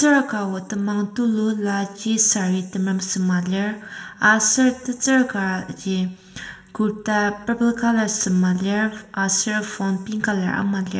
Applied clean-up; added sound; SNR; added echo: none; none; none; reverberation time 1.9 s.